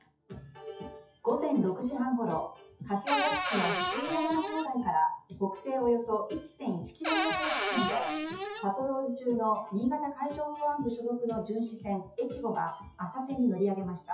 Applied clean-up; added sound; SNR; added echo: classical method WPE with log-MMSE.